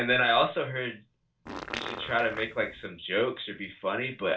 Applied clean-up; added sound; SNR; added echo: none; Fart; 10 dB; reverberation time 0.3 s.